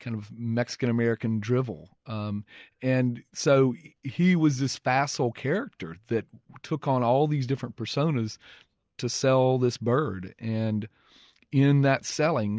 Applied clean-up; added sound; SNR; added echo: none; none; none; none.